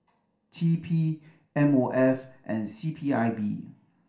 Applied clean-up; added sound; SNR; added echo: none; none; none; reverberation time 0.4 s.